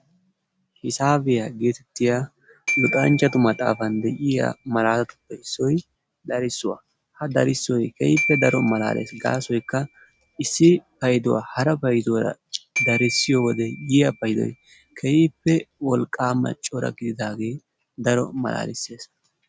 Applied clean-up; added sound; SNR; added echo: none; Glockenspiel; 9 dB; none.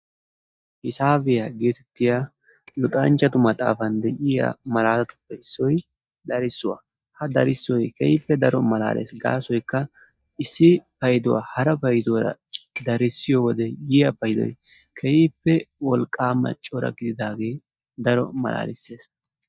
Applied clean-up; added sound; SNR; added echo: neural mask model DeepFilterNet 3.